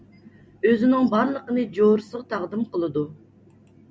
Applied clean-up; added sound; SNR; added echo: none; none; none; none.